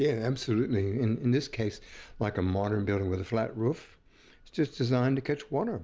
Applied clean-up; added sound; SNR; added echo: none; none; none; none.